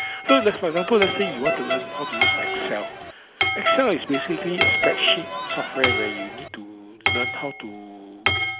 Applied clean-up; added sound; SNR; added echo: none; Hammer / Chink, clink + Crowd; -1 dB; none.